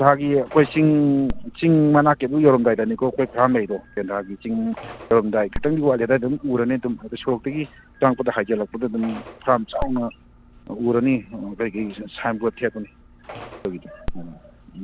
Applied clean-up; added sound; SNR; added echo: none; Telephone; 16 dB; none.